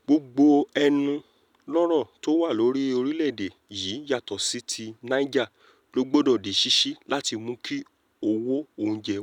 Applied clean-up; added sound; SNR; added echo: none; none; none; none.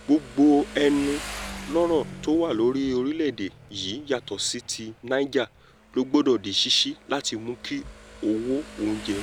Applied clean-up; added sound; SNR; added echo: none; Motorcycle; 16 dB; none.